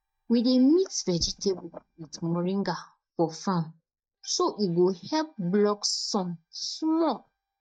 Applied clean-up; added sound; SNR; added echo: neural mask model DeepFilterNet 3.